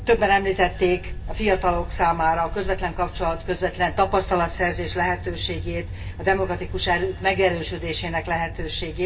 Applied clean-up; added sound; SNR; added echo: none; Bell / Train; 8 dB; reverberation time 0.2 s.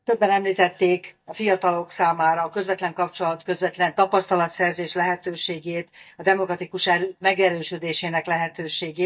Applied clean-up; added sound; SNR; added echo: neural mask model DeepFilterNet 3.